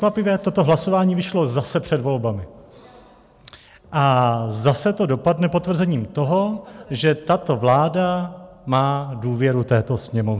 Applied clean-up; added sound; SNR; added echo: none; none; none; none.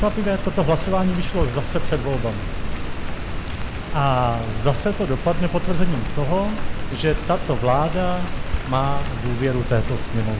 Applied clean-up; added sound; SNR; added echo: none; Rain; 0 dB; none.